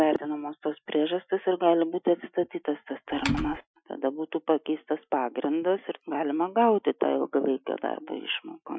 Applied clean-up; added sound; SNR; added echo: classical method Wiener filter.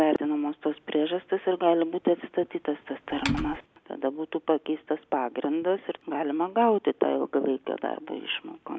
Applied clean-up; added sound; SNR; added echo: none; Typing; 5 dB; none.